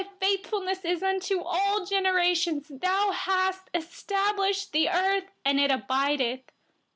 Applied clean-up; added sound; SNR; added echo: none; none; none; none.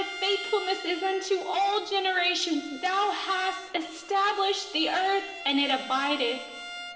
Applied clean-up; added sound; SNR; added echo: none; Bowed string instrument; 13 dB; reverberation time 2.5 s.